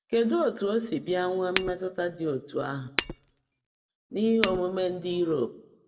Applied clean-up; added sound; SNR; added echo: none; Shatter; 9 dB; reverberation time 0.7 s.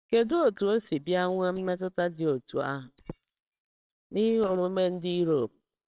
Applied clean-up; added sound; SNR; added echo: neural separator model SepFormer WHAMR!.